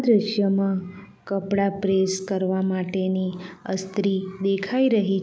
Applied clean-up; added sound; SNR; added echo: none; none; none; none.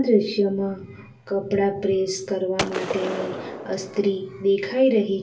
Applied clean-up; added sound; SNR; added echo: none; Gunshot, gunfire; 8 dB; reverberation time 0.2 s.